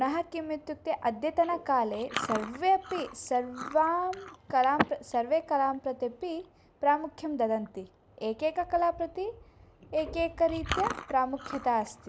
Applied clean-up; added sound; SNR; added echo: none; Chewing, mastication; 12 dB; none.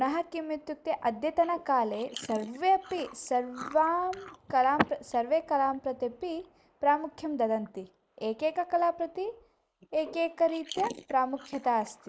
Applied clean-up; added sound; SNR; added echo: neural mask model Resemble Enhance denoiser.